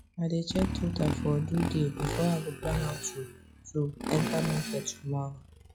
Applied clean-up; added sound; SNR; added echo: classical method log-MMSE.